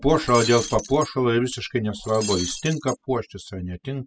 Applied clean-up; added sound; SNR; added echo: classical method spectral subtraction.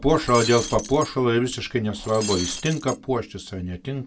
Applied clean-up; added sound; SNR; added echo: none; Shatter; 10 dB; none.